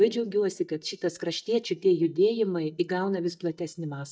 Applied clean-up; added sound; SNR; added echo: neural mask model DeepFilterNet 3.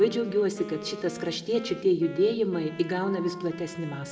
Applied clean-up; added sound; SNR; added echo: none; Wind instrument, woodwind instrument; 14 dB; reverberation time 0.9 s.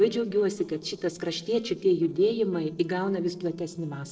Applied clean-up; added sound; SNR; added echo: neural separator model SepFormer DNS4.